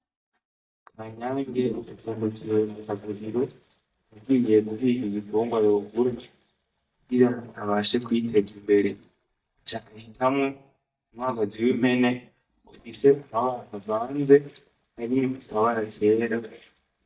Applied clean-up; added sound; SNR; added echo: neural mask model DeepFilterNet 3.